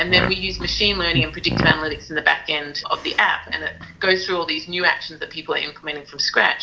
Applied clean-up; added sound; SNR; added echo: none; Fart; 4 dB; none.